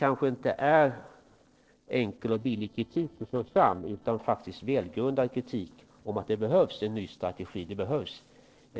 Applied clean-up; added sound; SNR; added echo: neural separator model SepFormer DNS4.